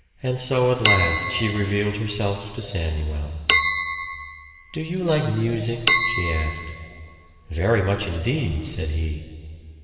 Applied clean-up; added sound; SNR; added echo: none; Chink, clink; 2 dB; reverberation time 2.5 s.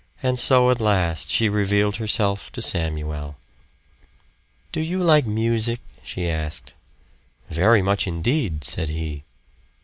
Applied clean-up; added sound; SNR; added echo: none; none; none; none.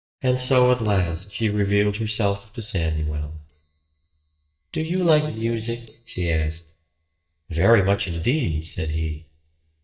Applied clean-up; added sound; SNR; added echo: neural mask model DeepFilterNet 3.